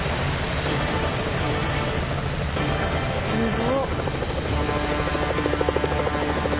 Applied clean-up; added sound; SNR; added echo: none; Wind / Boat, Water vehicle; 18 dB; none.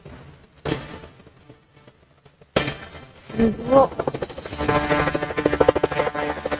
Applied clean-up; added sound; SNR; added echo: neural mask model RNNoise.